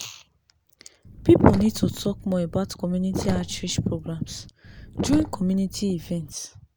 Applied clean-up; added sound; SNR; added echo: none; Sink (filling or washing); 8 dB; none.